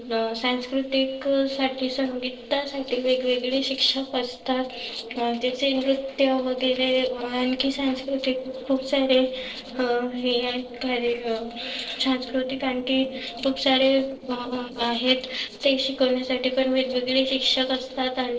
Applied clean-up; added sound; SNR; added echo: neural separator model SepFormer DNS4.